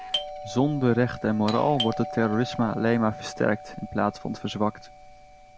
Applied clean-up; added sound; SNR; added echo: none; Doorbell; 11 dB; none.